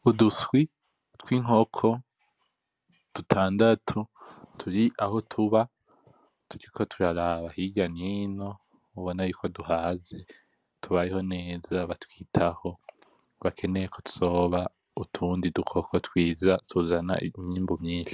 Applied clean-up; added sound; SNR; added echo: none; none; none; none.